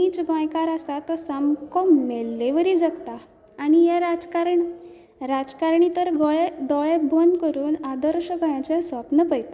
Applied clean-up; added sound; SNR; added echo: none; none; none; none.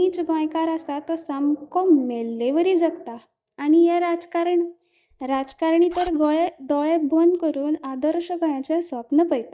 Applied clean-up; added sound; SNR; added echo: neural mask model DeepFilterNet 3.